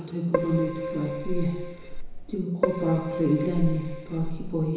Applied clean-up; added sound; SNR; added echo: none; Keyboard (musical); 2 dB; reverberation time 1.0 s.